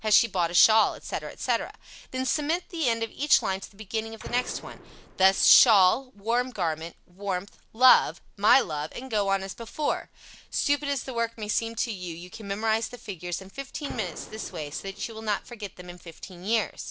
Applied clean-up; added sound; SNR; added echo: none; Gunshot, gunfire; 17 dB; none.